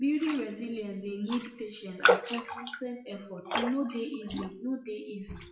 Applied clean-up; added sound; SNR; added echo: classical method WPE with log-MMSE.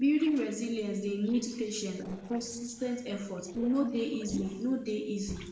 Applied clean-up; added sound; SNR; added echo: neural separator model SepFormer DNS4.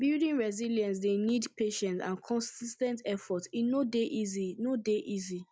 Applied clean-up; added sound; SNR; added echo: none; none; none; none.